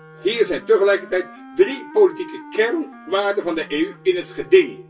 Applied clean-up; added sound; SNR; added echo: none; Wind instrument, woodwind instrument; 20 dB; reverberation time 0.1 s.